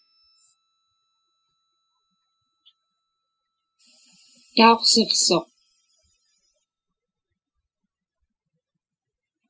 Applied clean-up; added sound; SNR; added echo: classical method spectral subtraction.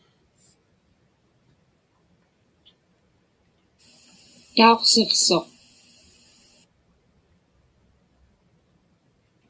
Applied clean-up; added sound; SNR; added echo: none; none; none; none.